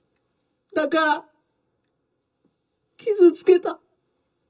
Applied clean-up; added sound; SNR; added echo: none; none; none; reverberation time 0.2 s.